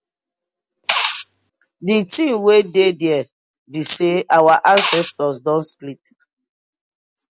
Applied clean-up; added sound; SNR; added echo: none; Liquid; 4 dB; none.